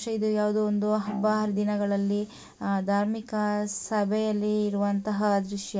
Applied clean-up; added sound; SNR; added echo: none; Bowed string instrument; 19 dB; none.